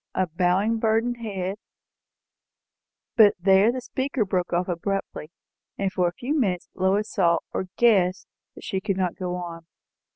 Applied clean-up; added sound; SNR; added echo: none; none; none; none.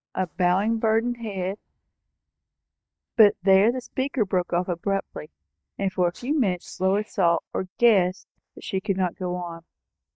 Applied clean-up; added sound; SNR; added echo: neural mask model DeepFilterNet 3.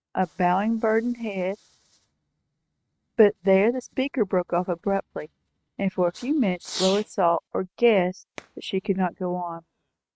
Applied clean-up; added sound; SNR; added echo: neural mask model RNNoise.